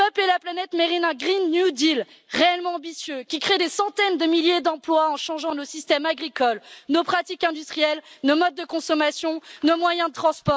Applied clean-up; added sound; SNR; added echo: none; none; none; none.